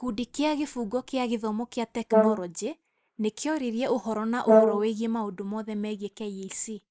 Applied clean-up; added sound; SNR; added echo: neural mask model Resemble Enhance denoiser.